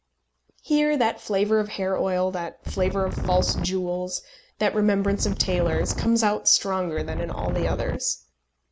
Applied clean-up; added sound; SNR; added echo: none; Wind; 3 dB; none.